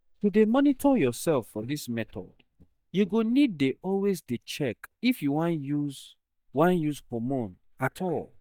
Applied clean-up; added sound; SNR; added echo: neural mask model DeepFilterNet 3.